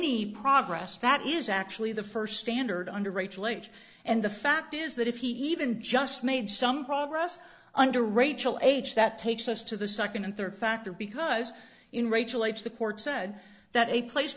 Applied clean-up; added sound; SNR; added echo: none; none; none; none.